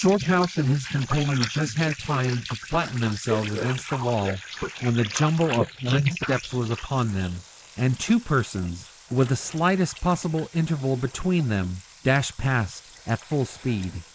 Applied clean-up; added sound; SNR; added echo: neural mask model Resemble Enhance denoiser.